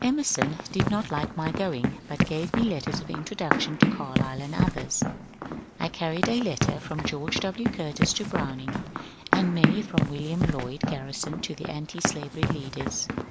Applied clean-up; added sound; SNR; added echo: none; Run; -2 dB; none.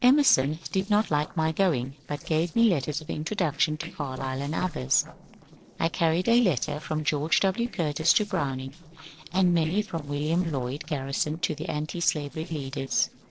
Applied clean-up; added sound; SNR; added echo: neural separator model SepFormer DNS4.